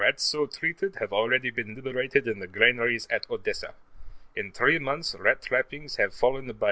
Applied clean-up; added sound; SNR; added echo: none; none; none; none.